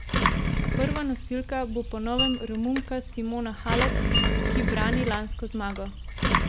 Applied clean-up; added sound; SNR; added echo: none; Engine + Mallet percussion; -4 dB; none.